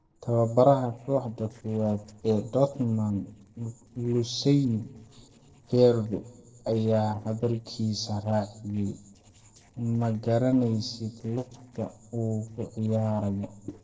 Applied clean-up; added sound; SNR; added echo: neural separator model SepFormer DNS4.